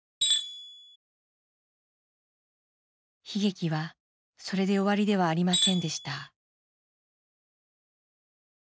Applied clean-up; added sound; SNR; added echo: neural mask model RNNoise.